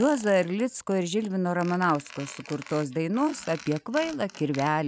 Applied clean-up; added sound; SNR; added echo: none; Squeak; 19 dB; none.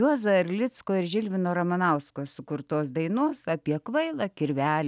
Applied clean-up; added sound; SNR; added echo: none; none; none; none.